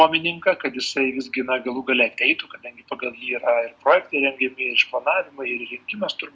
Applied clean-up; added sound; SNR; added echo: none; none; none; none.